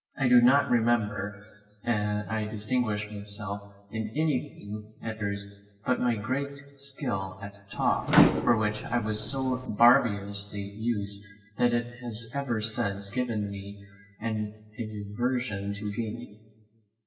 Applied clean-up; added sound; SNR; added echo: none; Microwave oven; 2 dB; reverberation time 0.9 s.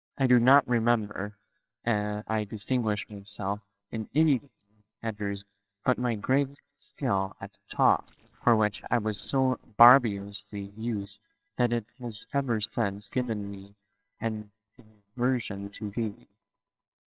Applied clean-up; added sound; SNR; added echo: neural separator model SepFormer WHAMR!.